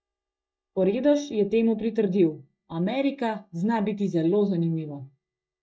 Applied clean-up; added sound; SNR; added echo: neural mask model DeepFilterNet 3.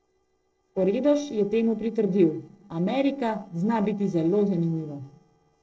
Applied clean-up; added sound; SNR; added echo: neural separator model SepFormer DNS4.